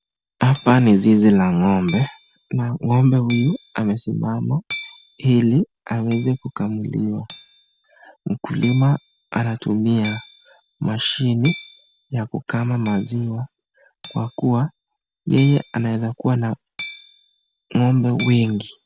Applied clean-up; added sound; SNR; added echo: none; Hammer; 17 dB; none.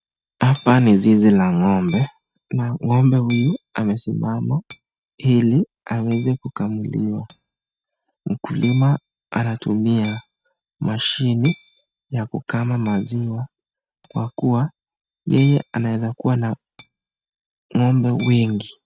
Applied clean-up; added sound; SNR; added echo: neural mask model RNNoise.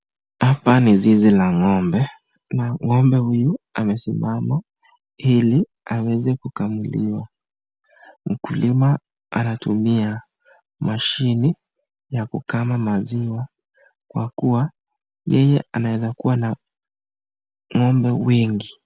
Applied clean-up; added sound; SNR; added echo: none; none; none; none.